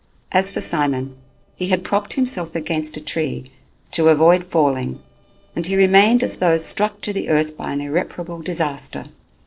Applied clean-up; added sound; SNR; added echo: neural separator model SepFormer DNS4.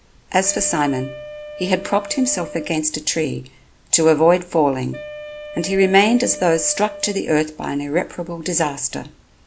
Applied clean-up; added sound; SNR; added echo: none; Wind instrument, woodwind instrument; 15 dB; none.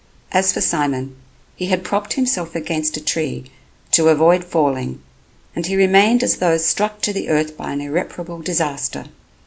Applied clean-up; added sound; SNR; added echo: none; none; none; none.